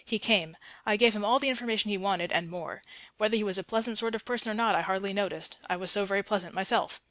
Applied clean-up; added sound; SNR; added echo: none; none; none; none.